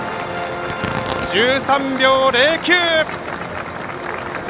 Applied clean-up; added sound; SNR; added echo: none; Tearing; 16 dB; none.